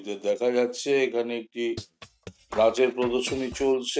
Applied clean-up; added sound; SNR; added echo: neural mask model RNNoise.